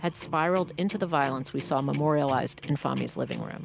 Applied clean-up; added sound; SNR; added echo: none; none; none; none.